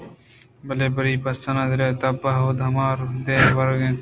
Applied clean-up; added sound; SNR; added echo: none; Breathing; 7 dB; none.